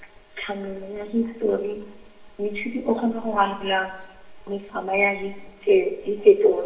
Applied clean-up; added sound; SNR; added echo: none; none; none; reverberation time 0.8 s.